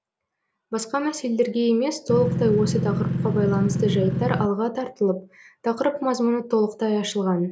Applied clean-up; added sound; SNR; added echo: none; Engine; 0 dB; none.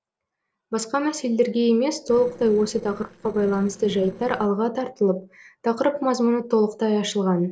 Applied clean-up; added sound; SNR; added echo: neural separator model SepFormer DNS4.